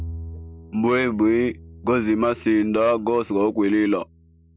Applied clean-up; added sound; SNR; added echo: none; Bowed string instrument; 18 dB; none.